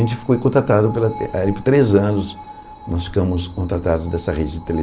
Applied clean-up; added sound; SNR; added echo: none; Screech; 19 dB; none.